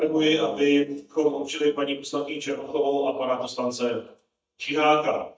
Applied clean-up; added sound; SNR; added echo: neural mask model DeepFilterNet 3.